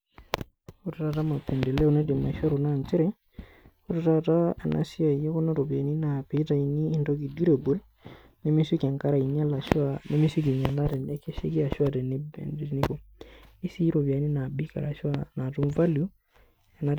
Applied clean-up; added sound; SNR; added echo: none; none; none; none.